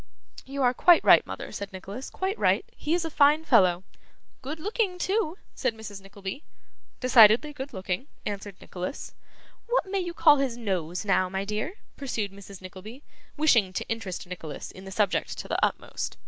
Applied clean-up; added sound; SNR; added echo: none; none; none; none.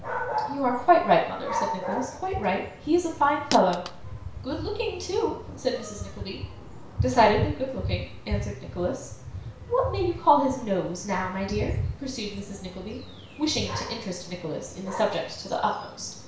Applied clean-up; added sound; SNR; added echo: none; Dog; 8 dB; reverberation time 0.6 s.